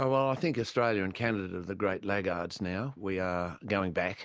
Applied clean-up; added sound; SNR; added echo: none; none; none; none.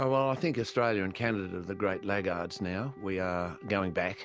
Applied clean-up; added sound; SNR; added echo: none; Wind instrument, woodwind instrument; 19 dB; none.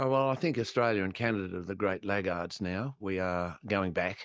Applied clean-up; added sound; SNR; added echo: neural mask model DeepFilterNet 3.